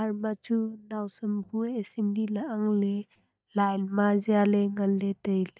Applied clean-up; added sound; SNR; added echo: neural mask model DeepFilterNet 3.